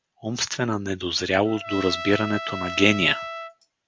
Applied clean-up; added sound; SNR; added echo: none; Trumpet; 11 dB; none.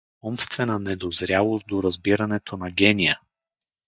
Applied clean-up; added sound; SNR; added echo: neural mask model DeepFilterNet 3.